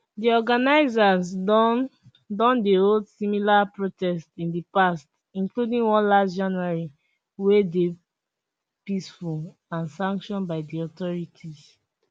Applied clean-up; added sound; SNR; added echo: none; none; none; none.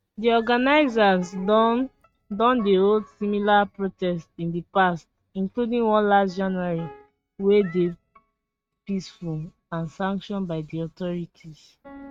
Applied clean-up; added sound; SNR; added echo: neural mask model RNNoise.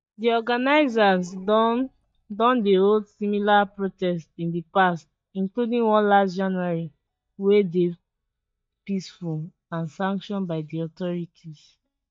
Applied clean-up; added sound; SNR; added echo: neural mask model DeepFilterNet 3.